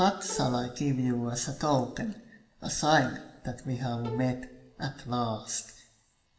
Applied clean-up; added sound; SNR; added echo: none; Bowed string instrument; 14 dB; reverberation time 0.8 s.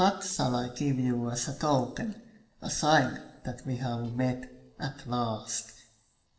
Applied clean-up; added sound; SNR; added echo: neural separator model SepFormer DNS4.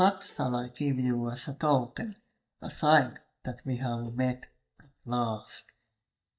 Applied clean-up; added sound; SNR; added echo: neural mask model DeepFilterNet 3.